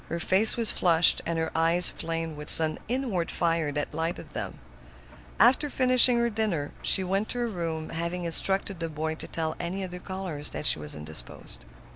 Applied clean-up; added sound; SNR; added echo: none; Engine; 19 dB; none.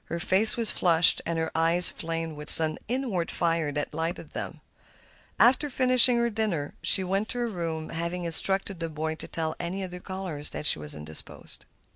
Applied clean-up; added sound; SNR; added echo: none; none; none; none.